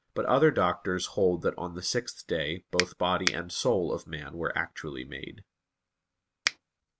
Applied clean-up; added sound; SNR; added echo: none; Finger snapping; 2 dB; none.